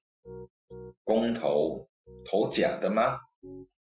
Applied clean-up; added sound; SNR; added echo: classical method Wiener filter.